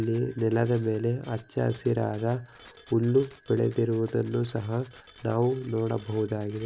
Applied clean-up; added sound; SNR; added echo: none; Bicycle bell; 13 dB; none.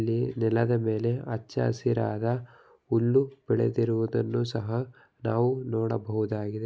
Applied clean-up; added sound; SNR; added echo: none; none; none; none.